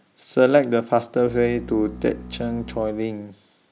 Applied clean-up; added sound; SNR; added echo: none; Bowed string instrument; 16 dB; none.